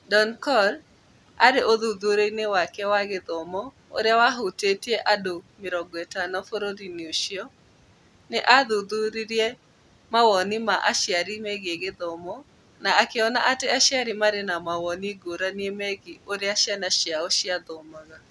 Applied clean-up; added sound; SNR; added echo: none; none; none; none.